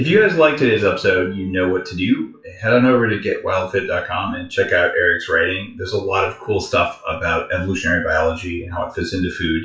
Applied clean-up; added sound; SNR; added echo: classical method WPE with log-MMSE.